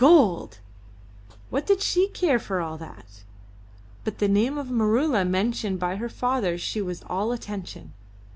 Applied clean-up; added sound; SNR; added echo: none; none; none; none.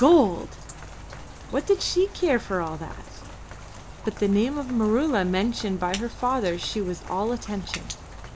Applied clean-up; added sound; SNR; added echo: none; Rain; 15 dB; none.